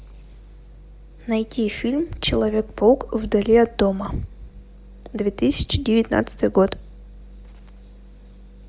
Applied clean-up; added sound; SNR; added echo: none; none; none; none.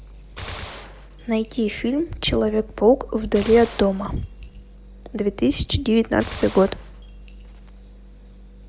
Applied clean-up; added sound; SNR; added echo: none; Gunshot, gunfire; 17 dB; none.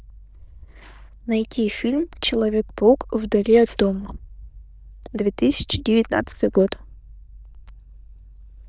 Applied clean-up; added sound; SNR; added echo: neural diffusion model UNIVERSE++.